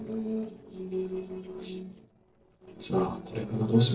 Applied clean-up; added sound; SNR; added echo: neural separator model SepFormer DNS4.